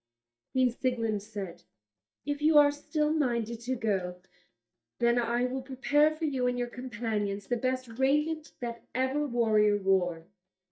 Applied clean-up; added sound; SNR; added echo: neural mask model DeepFilterNet 3.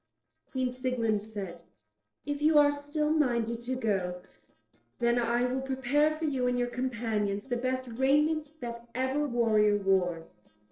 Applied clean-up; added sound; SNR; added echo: neural separator model SepFormer DNS4.